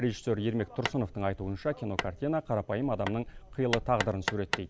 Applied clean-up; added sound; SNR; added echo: none; Hammer; 8 dB; none.